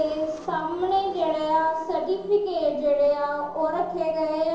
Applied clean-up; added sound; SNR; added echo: neural separator model SepFormer DNS4.